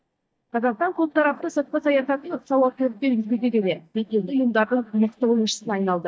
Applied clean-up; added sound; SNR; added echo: neural mask model DeepFilterNet 3.